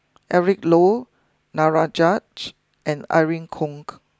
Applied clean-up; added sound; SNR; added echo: none; none; none; none.